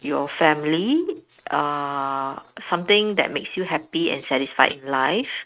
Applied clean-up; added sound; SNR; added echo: neural mask model RNNoise.